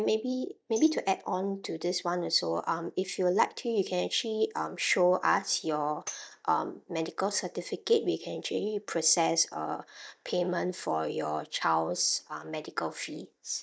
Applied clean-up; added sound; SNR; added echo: neural mask model DeepFilterNet 3.